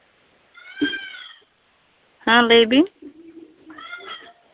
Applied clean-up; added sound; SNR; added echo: none; none; none; none.